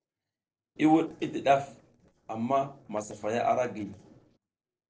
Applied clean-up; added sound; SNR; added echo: neural separator model SepFormer DNS4.